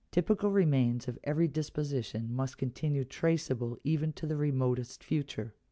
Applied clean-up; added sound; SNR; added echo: none; none; none; none.